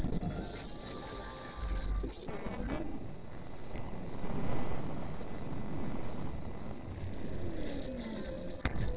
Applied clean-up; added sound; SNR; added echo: neural separator model SepFormer DNS4.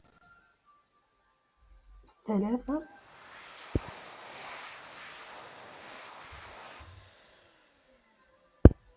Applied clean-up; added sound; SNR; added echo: none; Domestic sounds, home sounds; 18 dB; none.